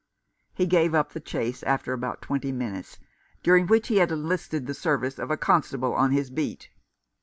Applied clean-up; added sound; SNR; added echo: none; none; none; none.